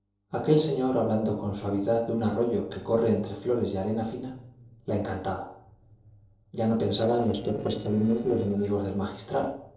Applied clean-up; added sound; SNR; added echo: neural separator model SepFormer DNS4.